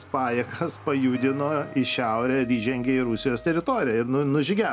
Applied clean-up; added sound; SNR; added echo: none; Motor vehicle (road) + Wind instrument, woodwind instrument; 19 dB; none.